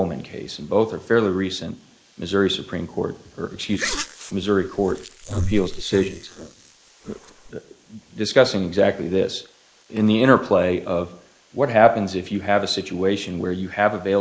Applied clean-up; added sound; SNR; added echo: neural mask model Resemble Enhance denoiser.